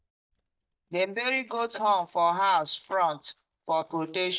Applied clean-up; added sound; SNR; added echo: neural mask model DeepFilterNet 3.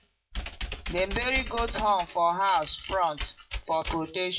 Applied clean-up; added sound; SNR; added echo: classical method WPE with log-MMSE.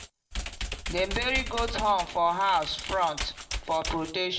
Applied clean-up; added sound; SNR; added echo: none; Computer keyboard; 7 dB; reverberation time 0.5 s.